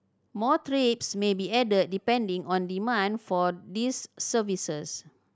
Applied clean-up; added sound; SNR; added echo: none; none; none; none.